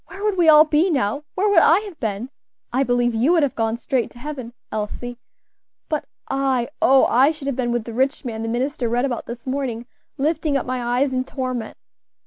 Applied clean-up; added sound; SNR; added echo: none; none; none; none.